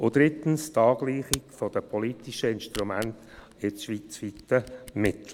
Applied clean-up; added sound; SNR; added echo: none; Camera; 16 dB; none.